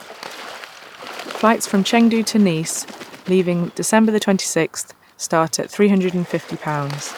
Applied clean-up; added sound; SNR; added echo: none; Water / Bird; 18 dB; none.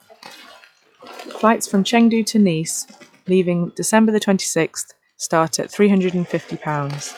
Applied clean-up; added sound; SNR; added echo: classical method log-MMSE.